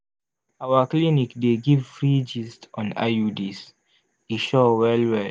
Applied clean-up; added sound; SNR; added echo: none; none; none; none.